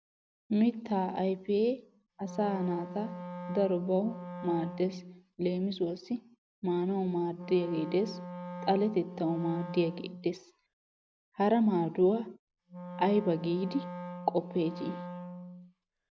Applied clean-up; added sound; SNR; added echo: none; Wind instrument, woodwind instrument; 11 dB; none.